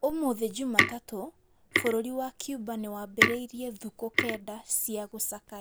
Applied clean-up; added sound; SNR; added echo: none; Tick; -2 dB; none.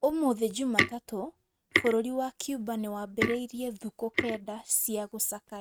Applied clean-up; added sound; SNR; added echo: neural mask model RNNoise.